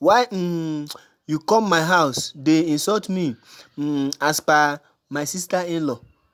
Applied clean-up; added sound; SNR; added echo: none; none; none; none.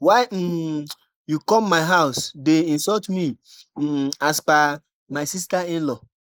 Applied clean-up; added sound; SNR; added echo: neural mask model Resemble Enhance denoiser.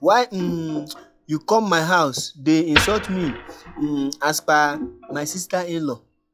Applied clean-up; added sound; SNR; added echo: classical method log-MMSE.